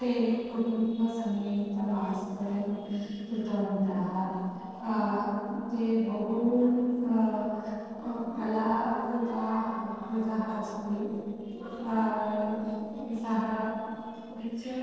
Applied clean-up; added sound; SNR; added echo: neural separator model SepFormer DNS4.